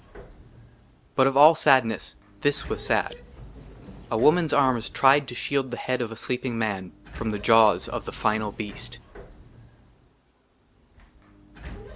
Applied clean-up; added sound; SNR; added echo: none; Sliding door; 19 dB; none.